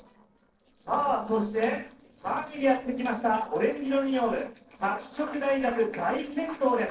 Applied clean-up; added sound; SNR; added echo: neural separator model SepFormer DNS4.